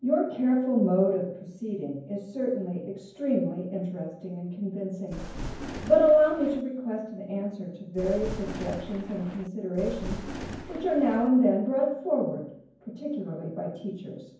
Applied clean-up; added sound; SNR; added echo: none; Thunder; 10 dB; reverberation time 0.9 s.